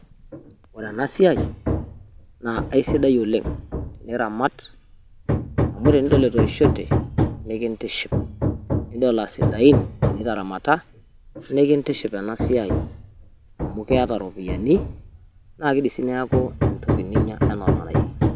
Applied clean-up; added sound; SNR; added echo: none; Hammer; 2 dB; none.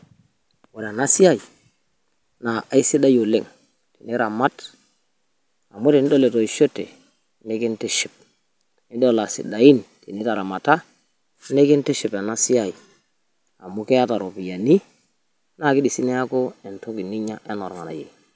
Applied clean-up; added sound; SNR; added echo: none; none; none; none.